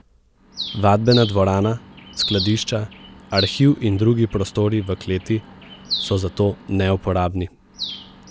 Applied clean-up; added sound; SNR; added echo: none; Bird; 11 dB; none.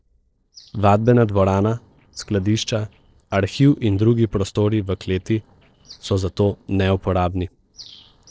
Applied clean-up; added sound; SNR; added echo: neural separator model SepFormer DNS4.